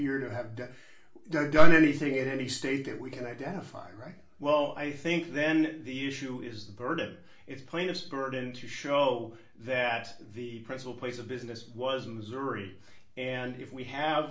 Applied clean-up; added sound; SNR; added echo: none; none; none; reverberation time 0.3 s.